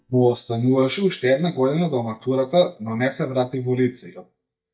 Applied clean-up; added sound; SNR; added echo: neural mask model DeepFilterNet 3.